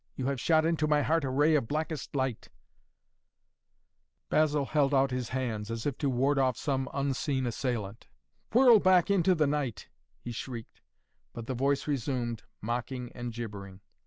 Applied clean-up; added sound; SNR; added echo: none; none; none; none.